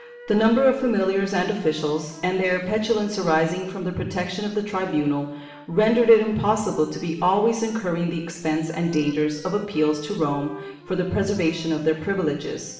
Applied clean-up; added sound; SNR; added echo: none; Wind instrument, woodwind instrument; 20 dB; reverberation time 0.8 s.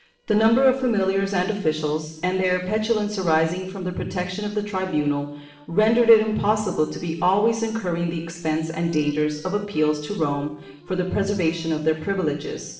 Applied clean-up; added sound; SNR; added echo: neural separator model SepFormer DNS4.